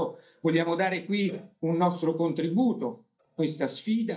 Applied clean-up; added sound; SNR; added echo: neural mask model DeepFilterNet 3.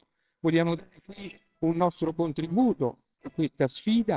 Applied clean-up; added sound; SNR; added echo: neural separator model SepFormer WHAMR!.